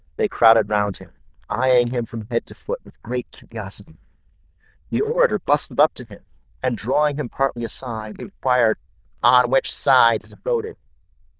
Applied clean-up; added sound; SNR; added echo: neural diffusion model UNIVERSE++.